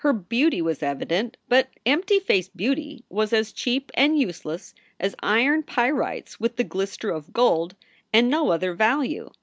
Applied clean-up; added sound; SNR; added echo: none; none; none; none.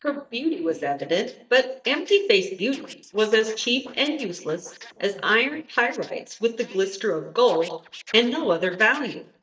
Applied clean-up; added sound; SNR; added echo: neural mask model DeepFilterNet 3.